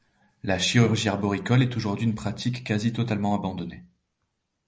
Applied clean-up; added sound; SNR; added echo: none; none; none; none.